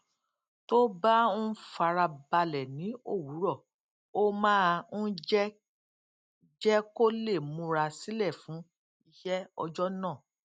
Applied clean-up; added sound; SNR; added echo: none; none; none; none.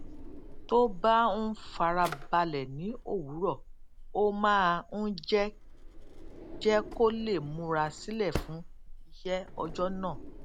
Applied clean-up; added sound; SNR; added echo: none; Drawer open or close; 11 dB; none.